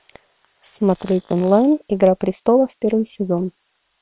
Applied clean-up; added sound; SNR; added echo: neural separator model SepFormer WHAM!.